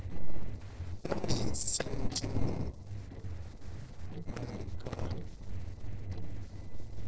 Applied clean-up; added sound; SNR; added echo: neural separator model SepFormer DNS4.